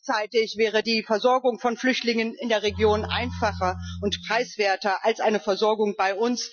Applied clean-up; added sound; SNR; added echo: classical method Wiener filter.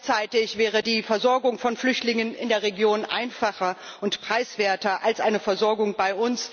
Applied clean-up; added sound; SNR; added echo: none; none; none; none.